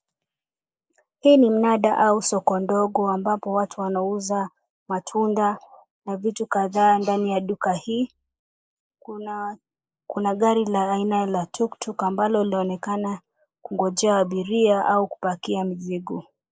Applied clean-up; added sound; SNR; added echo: neural mask model Resemble Enhance denoiser.